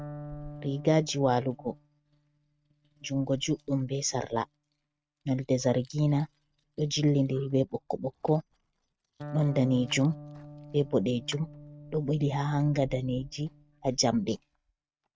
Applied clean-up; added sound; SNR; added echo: neural mask model RNNoise.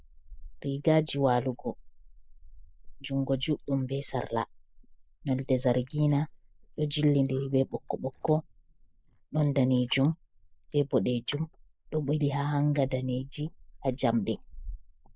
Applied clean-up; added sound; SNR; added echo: neural mask model Resemble Enhance denoiser.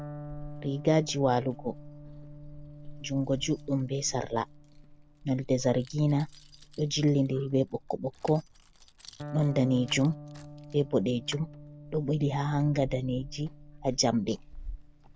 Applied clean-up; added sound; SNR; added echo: none; Keys jangling + Electric guitar; 14 dB; none.